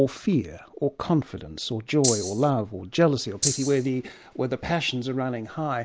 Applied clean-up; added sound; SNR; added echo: none; Rattle (instrument); 3 dB; none.